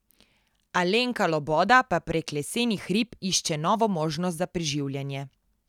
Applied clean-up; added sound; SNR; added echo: none; none; none; none.